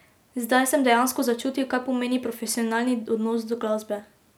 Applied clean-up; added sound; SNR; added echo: none; none; none; none.